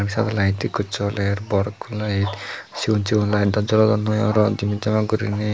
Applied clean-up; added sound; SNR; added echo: none; none; none; none.